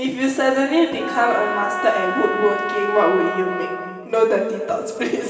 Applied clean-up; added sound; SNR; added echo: none; Trumpet; 8 dB; reverberation time 2.4 s.